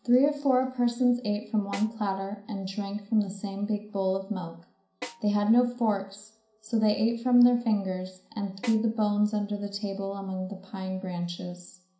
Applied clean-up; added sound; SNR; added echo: none; Snare drum; 17 dB; reverberation time 0.5 s.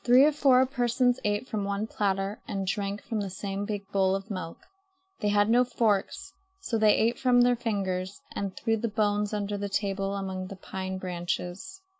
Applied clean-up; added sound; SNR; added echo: none; none; none; none.